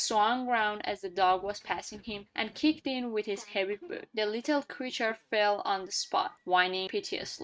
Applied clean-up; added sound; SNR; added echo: neural mask model RNNoise.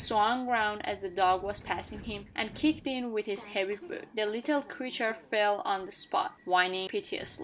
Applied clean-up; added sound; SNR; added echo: none; Subway, metro, underground; 20 dB; none.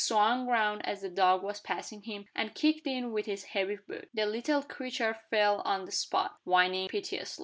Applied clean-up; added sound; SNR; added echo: none; none; none; none.